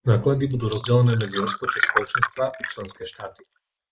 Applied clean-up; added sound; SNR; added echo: neural mask model Resemble Enhance denoiser.